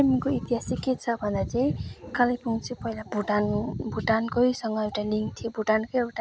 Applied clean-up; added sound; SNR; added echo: none; none; none; none.